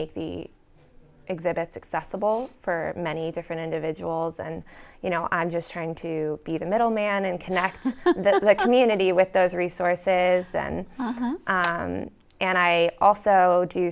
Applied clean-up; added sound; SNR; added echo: none; none; none; none.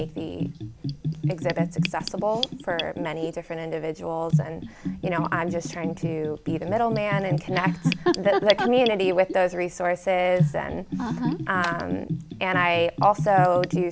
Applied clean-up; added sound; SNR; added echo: none; Bathtub (filling or washing) / Gurgling; 5 dB; none.